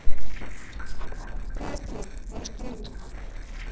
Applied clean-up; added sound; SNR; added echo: neural separator model SepFormer DNS4.